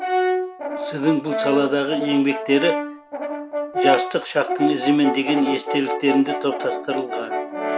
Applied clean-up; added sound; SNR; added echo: none; Brass instrument; 3 dB; none.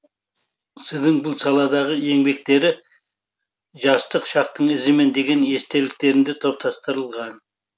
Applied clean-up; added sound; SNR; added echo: none; none; none; none.